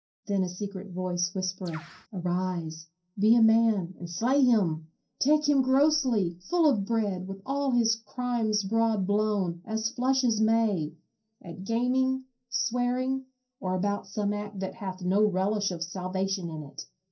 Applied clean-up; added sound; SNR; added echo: neural separator model SepFormer DNS4.